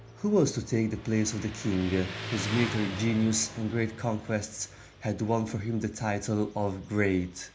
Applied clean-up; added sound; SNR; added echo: none; Motorcycle; 12 dB; reverberation time 0.4 s.